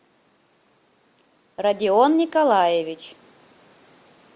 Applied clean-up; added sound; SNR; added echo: none; none; none; none.